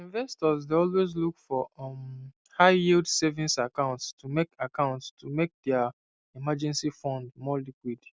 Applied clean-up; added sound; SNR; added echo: none; none; none; none.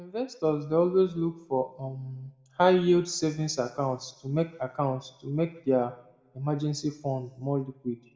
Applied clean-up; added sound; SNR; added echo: none; none; none; reverberation time 0.8 s.